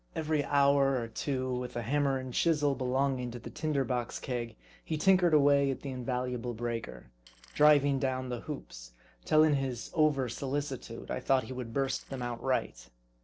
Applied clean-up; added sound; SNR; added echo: neural separator model SepFormer DNS4.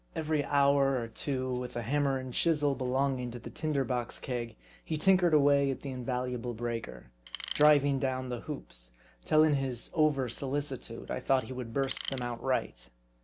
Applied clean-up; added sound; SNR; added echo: none; Tools; 9 dB; none.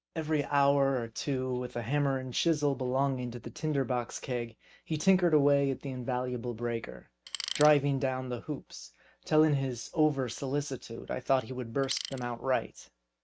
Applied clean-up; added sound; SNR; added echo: neural mask model RNNoise.